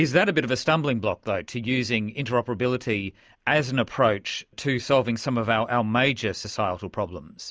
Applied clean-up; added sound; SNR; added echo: none; none; none; none.